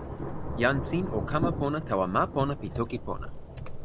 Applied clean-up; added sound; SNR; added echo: none; Thunder / Rain; 4 dB; none.